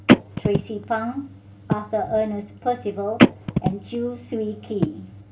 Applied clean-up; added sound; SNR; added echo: none; Telephone; -4 dB; reverberation time 0.2 s.